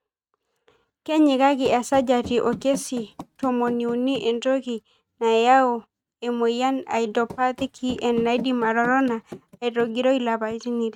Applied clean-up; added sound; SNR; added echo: neural mask model RNNoise.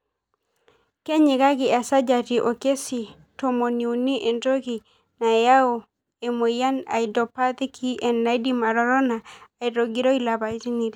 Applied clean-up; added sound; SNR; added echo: none; none; none; none.